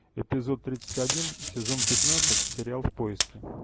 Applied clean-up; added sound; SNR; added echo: none; Packing tape, duct tape; -4 dB; none.